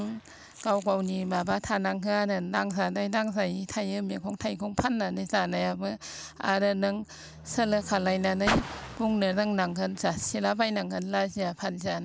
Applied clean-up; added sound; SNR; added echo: none; Car; 13 dB; none.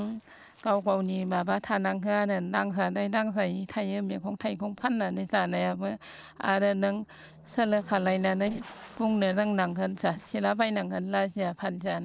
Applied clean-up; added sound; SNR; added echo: neural separator model SepFormer DNS4.